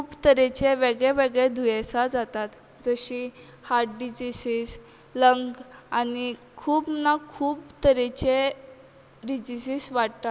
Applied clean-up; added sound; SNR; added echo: none; none; none; none.